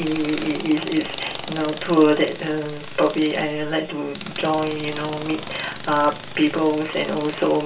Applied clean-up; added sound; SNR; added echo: none; Tools; 13 dB; reverberation time 0.2 s.